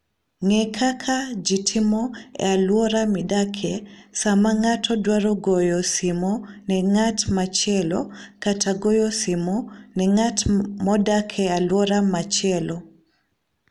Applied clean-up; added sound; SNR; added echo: none; none; none; none.